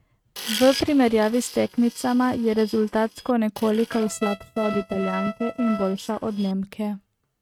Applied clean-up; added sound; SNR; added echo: neural mask model RNNoise.